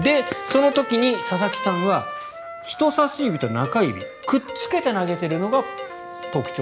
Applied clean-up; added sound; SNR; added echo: none; Trumpet + Doorbell; 9 dB; none.